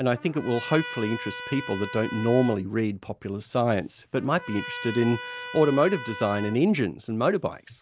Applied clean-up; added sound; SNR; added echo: none; Trumpet; 13 dB; none.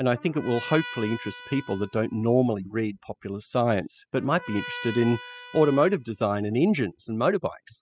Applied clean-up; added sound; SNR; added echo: classical method spectral subtraction.